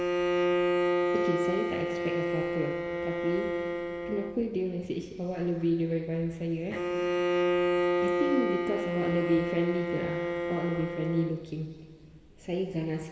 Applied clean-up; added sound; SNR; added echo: none; Bowed string instrument; -2 dB; reverberation time 2.2 s.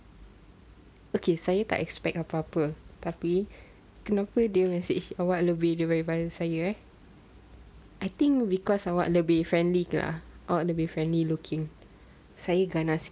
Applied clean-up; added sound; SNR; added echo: none; none; none; none.